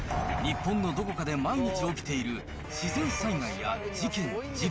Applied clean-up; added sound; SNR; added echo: none; none; none; none.